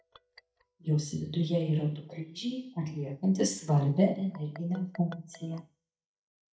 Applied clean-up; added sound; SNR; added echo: neural mask model DeepFilterNet 3.